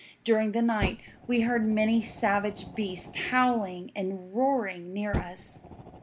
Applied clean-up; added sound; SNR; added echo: none; Fire; 12 dB; none.